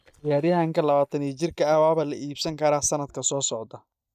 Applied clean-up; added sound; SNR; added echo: neural mask model DeepFilterNet 3.